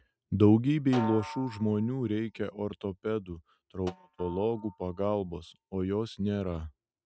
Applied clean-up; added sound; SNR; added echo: neural mask model RNNoise.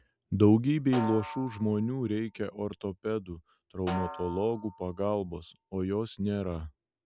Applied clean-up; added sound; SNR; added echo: none; Snare drum; 13 dB; none.